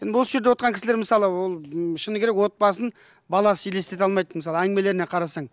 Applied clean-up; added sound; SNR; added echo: none; none; none; none.